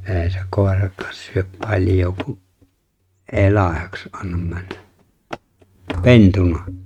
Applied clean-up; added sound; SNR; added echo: neural mask model RNNoise.